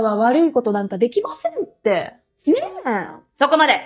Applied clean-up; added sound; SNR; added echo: neural mask model DeepFilterNet 3.